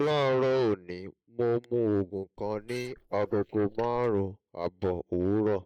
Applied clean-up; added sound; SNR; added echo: neural mask model Resemble Enhance denoiser.